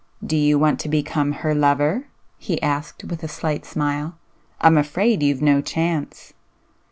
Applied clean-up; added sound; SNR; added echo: none; none; none; none.